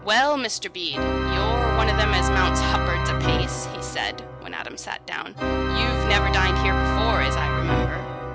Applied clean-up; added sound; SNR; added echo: none; Organ; -4 dB; none.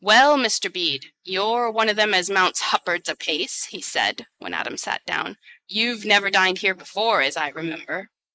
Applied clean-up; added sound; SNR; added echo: neural mask model Resemble Enhance denoiser.